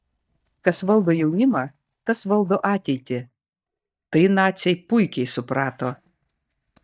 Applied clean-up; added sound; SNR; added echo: neural mask model DeepFilterNet 3.